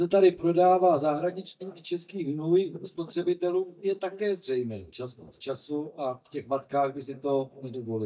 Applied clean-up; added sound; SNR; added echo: neural mask model DeepFilterNet 3.